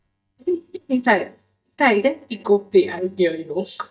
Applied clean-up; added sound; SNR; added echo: neural mask model DeepFilterNet 3.